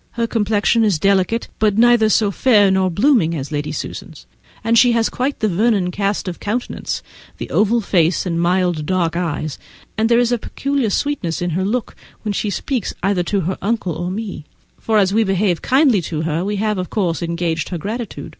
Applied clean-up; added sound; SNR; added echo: none; none; none; none.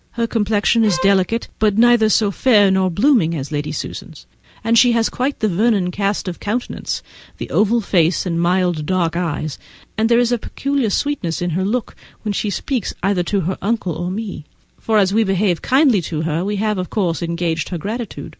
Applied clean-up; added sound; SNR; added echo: none; Bowed string instrument; 11 dB; none.